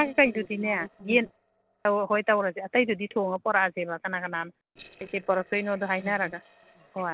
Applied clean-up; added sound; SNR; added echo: neural separator model SepFormer DNS4.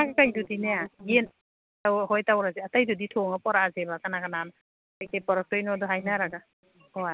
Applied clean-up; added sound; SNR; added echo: none; none; none; none.